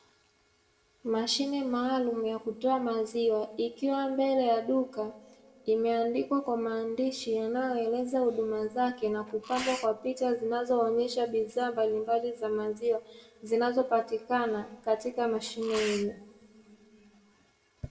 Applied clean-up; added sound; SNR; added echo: none; Sneeze; 14 dB; reverberation time 1.0 s.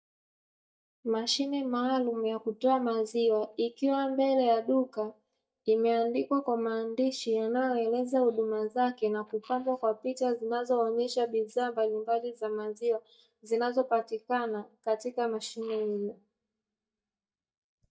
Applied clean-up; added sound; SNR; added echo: neural mask model DeepFilterNet 3.